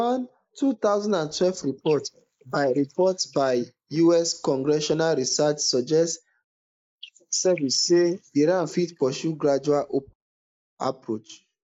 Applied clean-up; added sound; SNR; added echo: neural mask model Resemble Enhance denoiser.